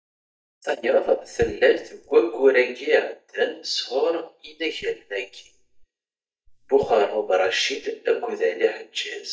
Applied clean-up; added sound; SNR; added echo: neural mask model DeepFilterNet 3.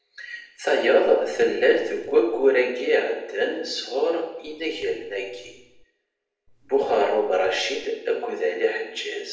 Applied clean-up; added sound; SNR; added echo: neural separator model SepFormer DNS4.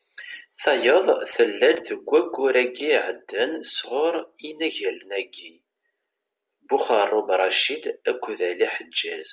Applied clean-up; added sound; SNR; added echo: none; none; none; none.